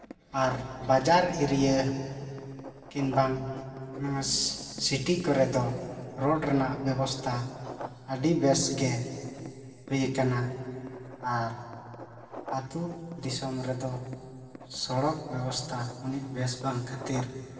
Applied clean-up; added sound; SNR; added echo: none; Writing; 18 dB; reverberation time 2.8 s.